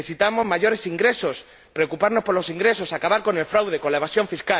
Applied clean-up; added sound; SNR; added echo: none; none; none; none.